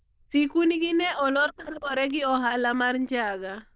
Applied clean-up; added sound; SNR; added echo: neural diffusion model UNIVERSE++.